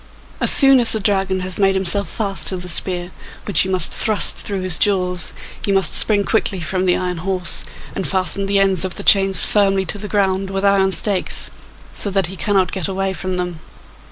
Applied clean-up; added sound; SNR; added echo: none; none; none; none.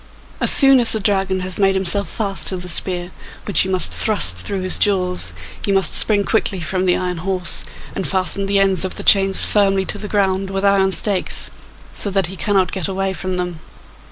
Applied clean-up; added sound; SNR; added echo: none; Livestock, farm animals, working animals; 19 dB; none.